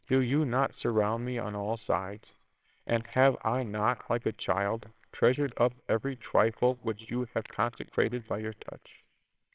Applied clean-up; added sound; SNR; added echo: neural separator model SepFormer WHAMR!.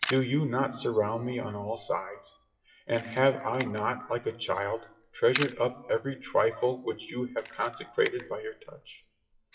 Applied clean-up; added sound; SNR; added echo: classical method WPE with log-MMSE.